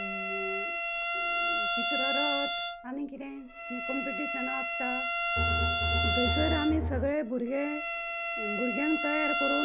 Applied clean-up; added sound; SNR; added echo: none; Bowed string instrument + Bowed string instrument; -3 dB; none.